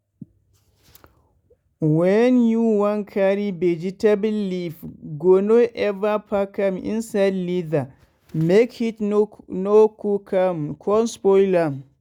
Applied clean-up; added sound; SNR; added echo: none; none; none; none.